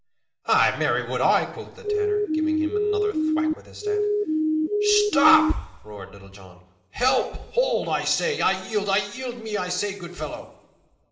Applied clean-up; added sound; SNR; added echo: none; Siren; -4 dB; reverberation time 1.7 s.